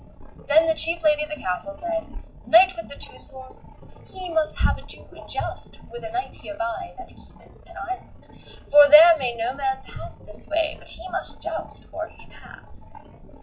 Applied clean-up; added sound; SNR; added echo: classical method WPE with log-MMSE.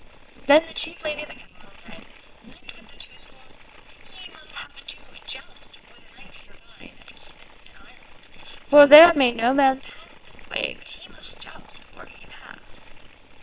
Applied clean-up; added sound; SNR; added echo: neural separator model SepFormer WHAMR!.